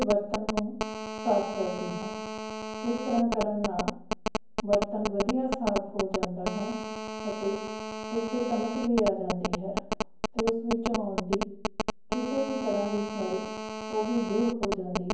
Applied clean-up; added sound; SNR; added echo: none; Telephone; 3 dB; reverberation time 0.9 s.